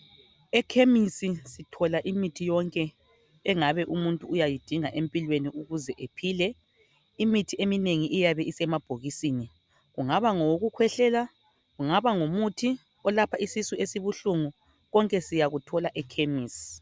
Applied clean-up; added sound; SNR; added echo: none; none; none; none.